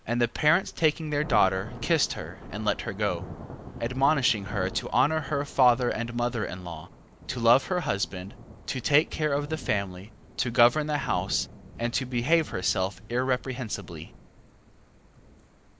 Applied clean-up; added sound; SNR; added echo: none; Thunder / Rain; 15 dB; none.